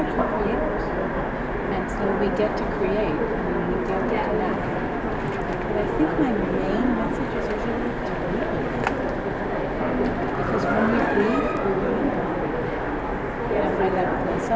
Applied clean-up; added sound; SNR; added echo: none; Train; -5 dB; reverberation time 2.4 s.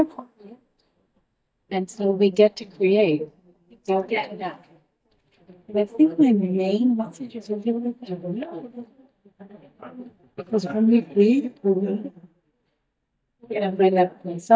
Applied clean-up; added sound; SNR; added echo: neural mask model DeepFilterNet 3.